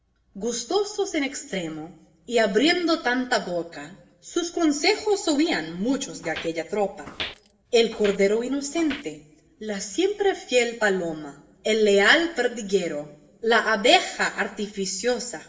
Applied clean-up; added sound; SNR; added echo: none; Walk, footsteps; 16 dB; reverberation time 0.8 s.